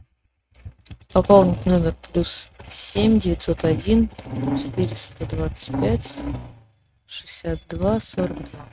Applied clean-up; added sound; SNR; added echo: neural mask model RNNoise.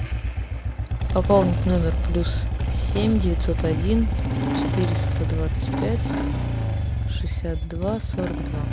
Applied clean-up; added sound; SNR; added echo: none; Engine starting / Motorcycle; -4 dB; none.